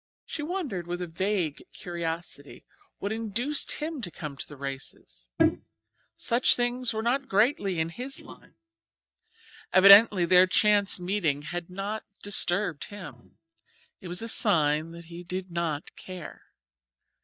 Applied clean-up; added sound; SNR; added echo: neural mask model DeepFilterNet 3.